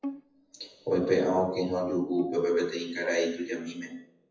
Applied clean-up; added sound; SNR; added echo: classical method WPE with log-MMSE.